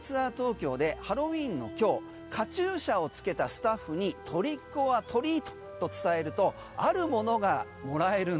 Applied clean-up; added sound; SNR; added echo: none; none; none; none.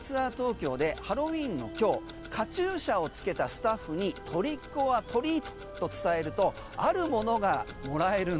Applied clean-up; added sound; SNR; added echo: none; Tick-tock; 17 dB; none.